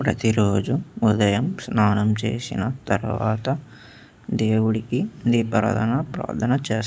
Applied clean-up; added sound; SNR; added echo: none; none; none; none.